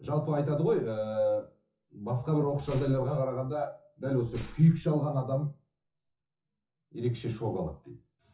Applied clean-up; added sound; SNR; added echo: classical method WPE with log-MMSE.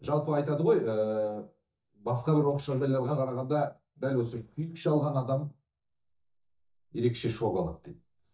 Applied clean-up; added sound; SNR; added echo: neural mask model DeepFilterNet 3.